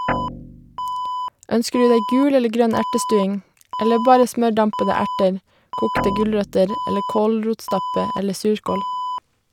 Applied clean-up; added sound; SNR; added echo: none; Alarm + Guitar; 7 dB; none.